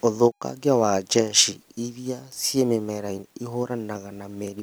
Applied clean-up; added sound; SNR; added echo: none; none; none; none.